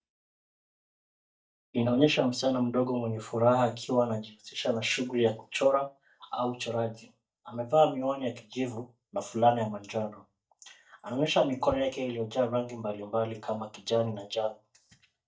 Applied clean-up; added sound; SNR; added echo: neural mask model DeepFilterNet 3.